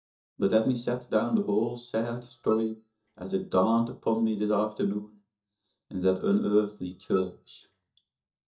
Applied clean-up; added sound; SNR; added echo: neural mask model DeepFilterNet 3.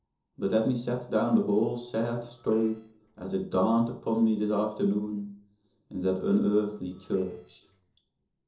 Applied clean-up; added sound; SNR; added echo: neural separator model SepFormer DNS4.